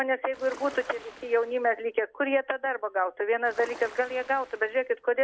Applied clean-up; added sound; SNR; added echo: none; Ocean; 19 dB; none.